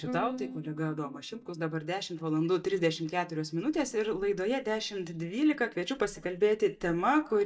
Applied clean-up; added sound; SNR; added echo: neural mask model DeepFilterNet 3.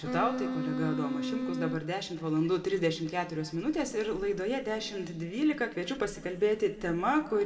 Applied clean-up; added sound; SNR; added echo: none; Wind instrument, woodwind instrument; 2 dB; reverberation time 1.5 s.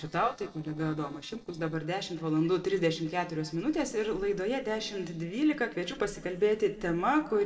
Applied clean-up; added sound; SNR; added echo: neural separator model SepFormer DNS4.